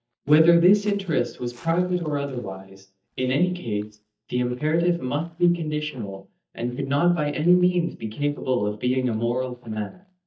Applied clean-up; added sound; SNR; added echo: neural mask model DeepFilterNet 3.